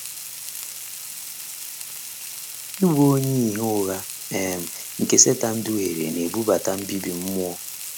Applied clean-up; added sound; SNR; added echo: none; Frying (food); 10 dB; none.